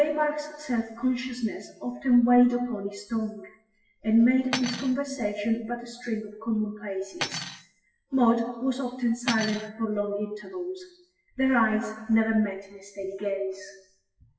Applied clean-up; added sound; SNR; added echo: classical method WPE with log-MMSE.